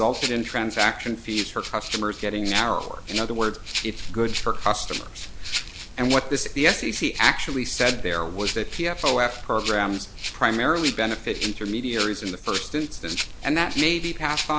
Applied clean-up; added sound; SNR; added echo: none; Rattle (instrument); 9 dB; none.